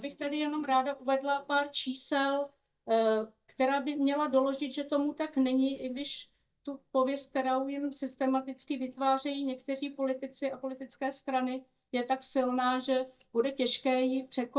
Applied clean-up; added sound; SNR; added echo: neural mask model DeepFilterNet 3.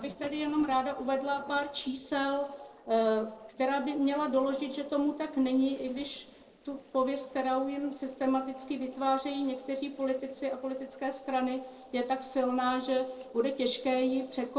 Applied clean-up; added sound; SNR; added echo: neural separator model SepFormer DNS4.